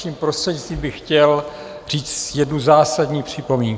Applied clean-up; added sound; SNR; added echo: none; none; none; none.